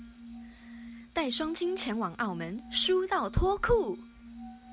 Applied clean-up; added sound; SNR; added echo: none; Glass; 15 dB; none.